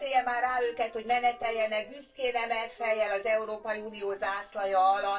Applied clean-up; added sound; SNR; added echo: neural separator model SepFormer DNS4.